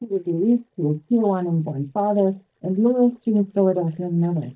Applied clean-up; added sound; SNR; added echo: neural mask model DeepFilterNet 3.